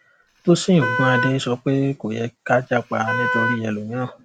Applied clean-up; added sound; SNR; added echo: none; Wind instrument, woodwind instrument; 5 dB; none.